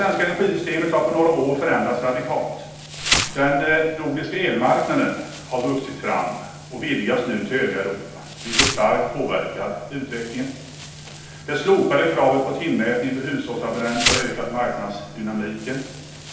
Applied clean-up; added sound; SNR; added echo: none; Insect; 9 dB; reverberation time 0.8 s.